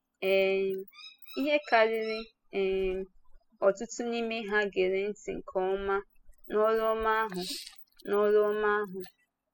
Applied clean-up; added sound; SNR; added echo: classical method spectral subtraction.